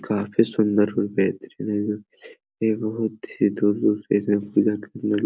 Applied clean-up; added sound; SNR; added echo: none; none; none; none.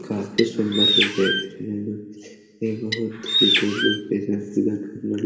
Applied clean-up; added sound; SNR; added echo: none; Bird; -1 dB; reverberation time 1.9 s.